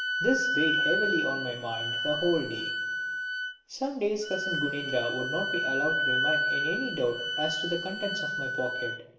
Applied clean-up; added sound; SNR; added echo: none; Wind instrument, woodwind instrument; -1 dB; reverberation time 0.9 s.